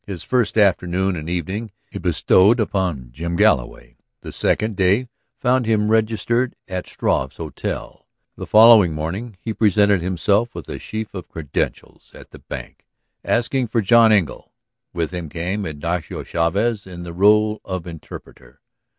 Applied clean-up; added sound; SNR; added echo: none; none; none; none.